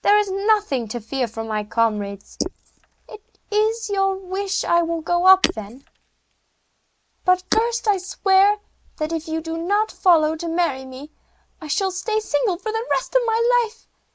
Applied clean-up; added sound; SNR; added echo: neural mask model Resemble Enhance denoiser.